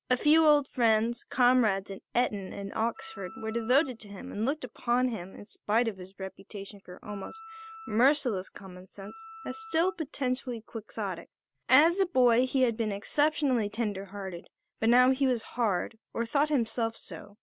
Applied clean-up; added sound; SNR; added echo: none; Wind instrument, woodwind instrument; 17 dB; none.